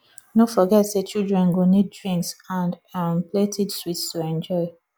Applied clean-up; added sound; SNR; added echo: none; none; none; none.